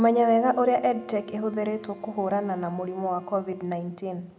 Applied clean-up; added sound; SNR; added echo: none; Wind instrument, woodwind instrument; 20 dB; none.